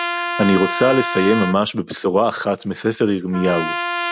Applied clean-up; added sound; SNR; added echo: none; Trumpet; 7 dB; none.